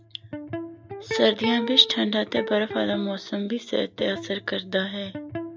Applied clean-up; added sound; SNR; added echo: none; Electric guitar; 9 dB; none.